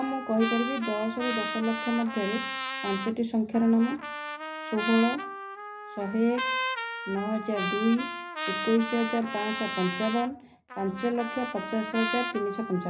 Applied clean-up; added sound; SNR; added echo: none; Trumpet; 5 dB; reverberation time 0.5 s.